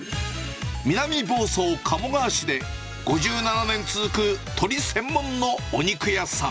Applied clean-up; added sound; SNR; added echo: none; none; none; none.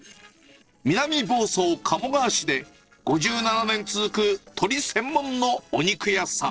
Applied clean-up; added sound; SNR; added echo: neural separator model SepFormer DNS4.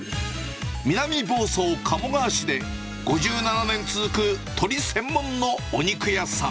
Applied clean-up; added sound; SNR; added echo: none; Bowed string instrument; 15 dB; none.